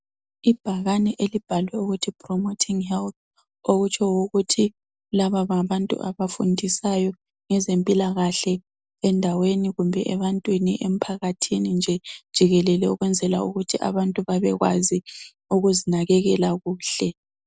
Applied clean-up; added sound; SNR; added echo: none; none; none; none.